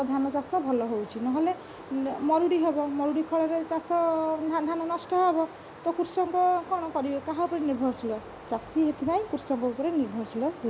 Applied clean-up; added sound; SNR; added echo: none; Stream; 17 dB; none.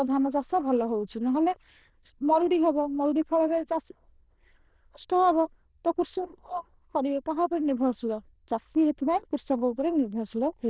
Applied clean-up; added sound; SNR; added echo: neural diffusion model UNIVERSE++.